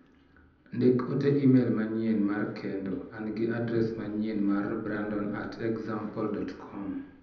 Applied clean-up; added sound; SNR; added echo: none; none; none; reverberation time 0.8 s.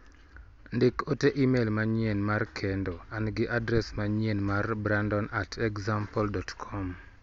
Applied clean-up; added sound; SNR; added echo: none; none; none; none.